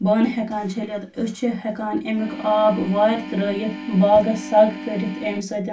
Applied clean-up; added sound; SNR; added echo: none; Organ; 12 dB; reverberation time 0.2 s.